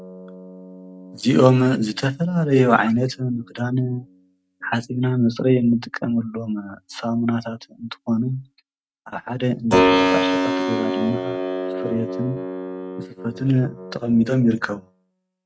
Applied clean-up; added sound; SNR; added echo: neural mask model RNNoise.